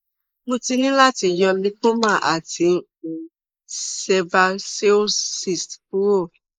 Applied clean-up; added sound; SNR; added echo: neural mask model Resemble Enhance denoiser.